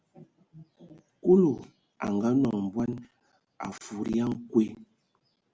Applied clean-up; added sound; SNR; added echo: none; none; none; none.